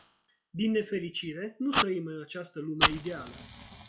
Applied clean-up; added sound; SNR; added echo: classical method log-MMSE.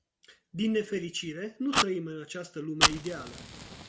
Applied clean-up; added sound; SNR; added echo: none; Fire; -1 dB; none.